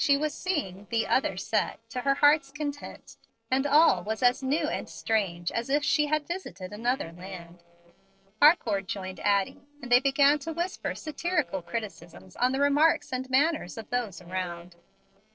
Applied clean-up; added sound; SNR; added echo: neural separator model SepFormer DNS4.